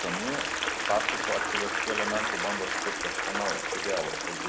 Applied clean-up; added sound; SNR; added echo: none; Applause / Crowd + Stream; -3 dB; none.